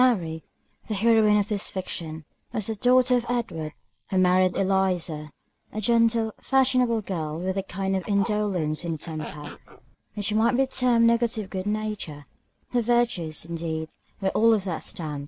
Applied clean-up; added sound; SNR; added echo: neural mask model Resemble Enhance denoiser.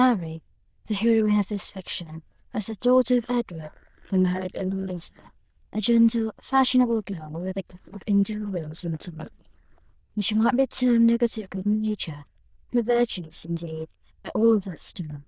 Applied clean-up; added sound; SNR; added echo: neural diffusion model UNIVERSE++.